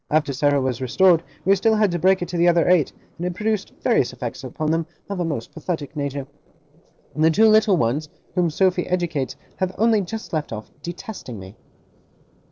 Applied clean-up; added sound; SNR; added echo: neural separator model SepFormer DNS4.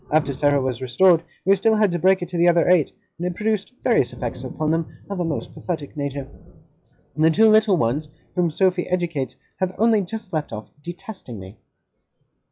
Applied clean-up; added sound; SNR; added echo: classical method log-MMSE.